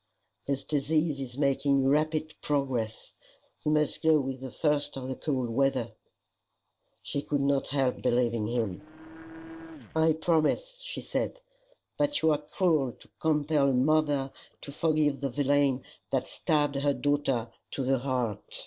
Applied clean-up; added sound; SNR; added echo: neural separator model SepFormer DNS4.